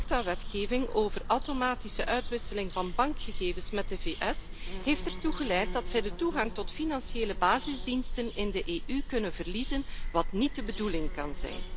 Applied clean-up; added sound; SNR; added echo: none; Bird vocalization, bird call, bird song; 2 dB; none.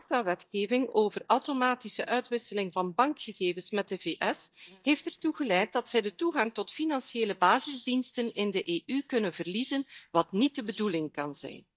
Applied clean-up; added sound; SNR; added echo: neural mask model DeepFilterNet 3.